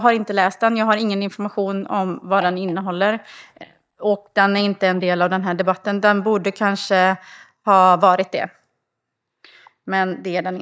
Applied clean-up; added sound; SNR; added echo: neural mask model DeepFilterNet 3.